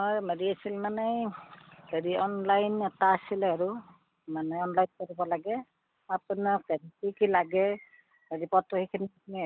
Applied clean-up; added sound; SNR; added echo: none; none; none; none.